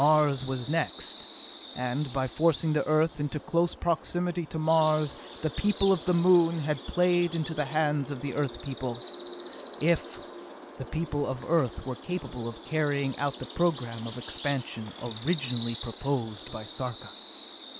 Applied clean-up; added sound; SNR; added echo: none; Bird vocalization, bird call, bird song; 8 dB; none.